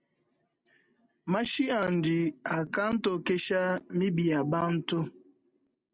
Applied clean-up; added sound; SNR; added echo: none; none; none; none.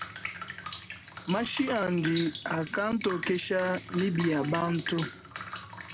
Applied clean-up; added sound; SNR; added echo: none; Drip; 10 dB; none.